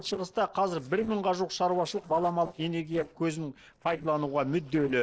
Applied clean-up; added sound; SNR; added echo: neural separator model SepFormer DNS4.